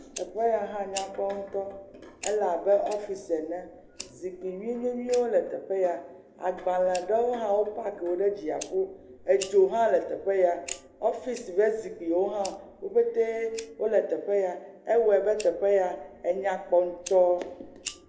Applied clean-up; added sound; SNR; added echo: none; Fire; 20 dB; reverberation time 0.7 s.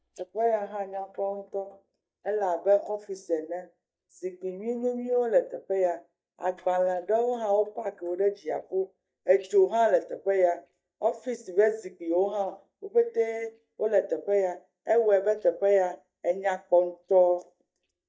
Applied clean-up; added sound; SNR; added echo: neural mask model DeepFilterNet 3.